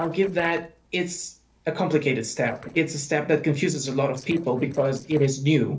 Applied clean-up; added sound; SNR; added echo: neural separator model SepFormer DNS4.